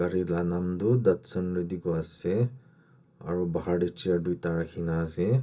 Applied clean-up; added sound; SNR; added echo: none; none; none; reverberation time 0.2 s.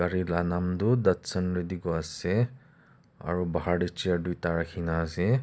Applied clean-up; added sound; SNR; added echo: none; none; none; none.